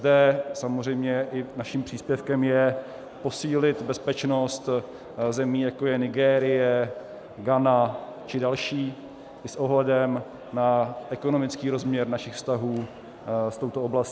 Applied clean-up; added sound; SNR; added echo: none; none; none; none.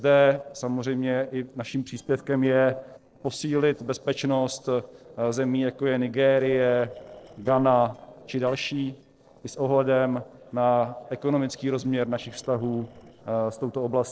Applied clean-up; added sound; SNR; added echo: neural separator model SepFormer DNS4.